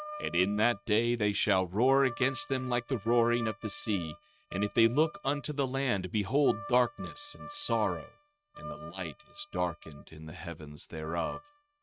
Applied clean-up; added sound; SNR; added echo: neural mask model RNNoise.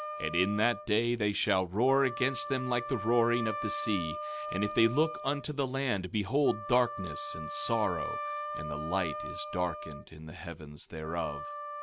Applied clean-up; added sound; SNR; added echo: none; Wind instrument, woodwind instrument; 8 dB; none.